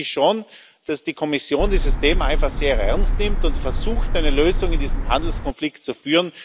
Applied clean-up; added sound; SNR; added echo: none; Car; -4 dB; none.